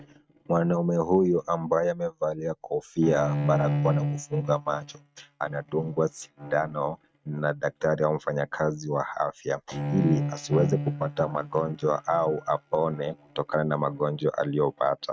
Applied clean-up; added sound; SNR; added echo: neural mask model RNNoise.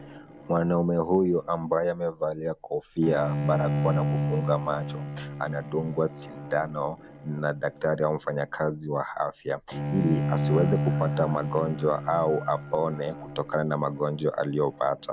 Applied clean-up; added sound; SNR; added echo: none; Bowed string instrument; 5 dB; none.